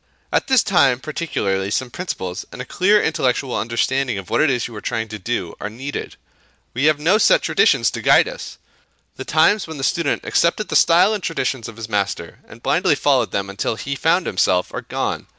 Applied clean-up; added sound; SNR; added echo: none; none; none; none.